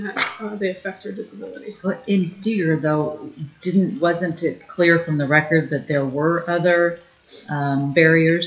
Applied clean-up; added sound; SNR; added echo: classical method WPE with log-MMSE.